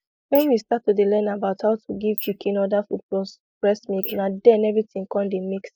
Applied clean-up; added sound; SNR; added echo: neural mask model Resemble Enhance denoiser.